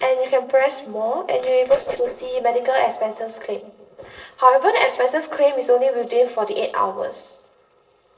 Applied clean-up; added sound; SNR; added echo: neural separator model SepFormer DNS4.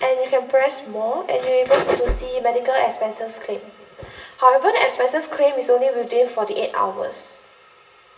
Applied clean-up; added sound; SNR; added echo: none; Bass drum; 7 dB; reverberation time 0.8 s.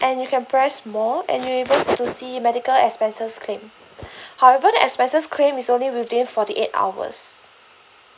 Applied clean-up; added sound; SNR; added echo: none; none; none; none.